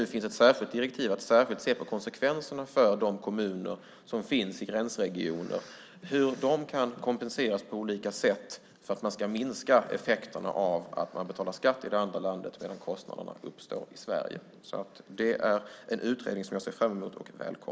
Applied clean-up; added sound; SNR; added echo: none; none; none; none.